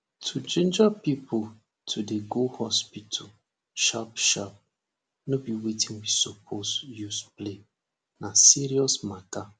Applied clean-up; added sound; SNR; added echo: none; none; none; none.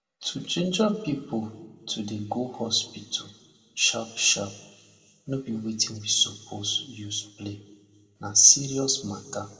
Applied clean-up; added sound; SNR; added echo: none; none; none; reverberation time 1.2 s.